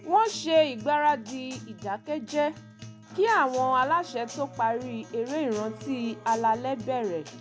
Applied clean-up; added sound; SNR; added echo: none; Acoustic guitar; 17 dB; none.